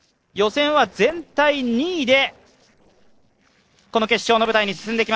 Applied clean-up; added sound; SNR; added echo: neural separator model SepFormer DNS4.